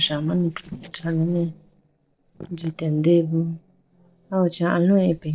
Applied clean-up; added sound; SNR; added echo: neural separator model SepFormer DNS4.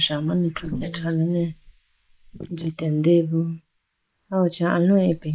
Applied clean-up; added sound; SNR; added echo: neural mask model Resemble Enhance denoiser.